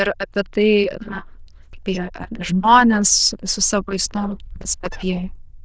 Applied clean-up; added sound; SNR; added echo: neural diffusion model UNIVERSE++.